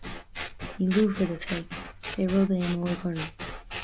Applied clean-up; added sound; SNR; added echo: none; Scissors; 9 dB; none.